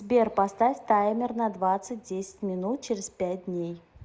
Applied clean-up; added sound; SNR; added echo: none; none; none; none.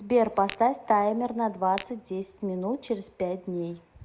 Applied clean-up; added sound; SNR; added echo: none; Tap / Glass; 16 dB; none.